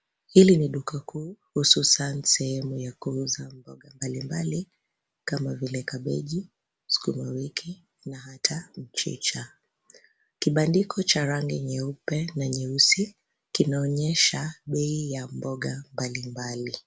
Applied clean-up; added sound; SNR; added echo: none; none; none; none.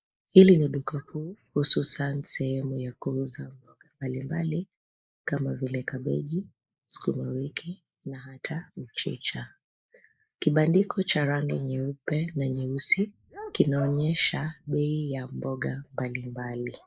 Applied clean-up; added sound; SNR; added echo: neural mask model Resemble Enhance denoiser.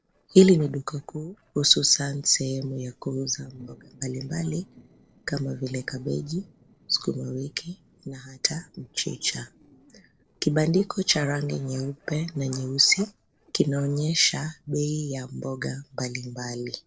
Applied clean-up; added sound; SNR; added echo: neural separator model SepFormer DNS4.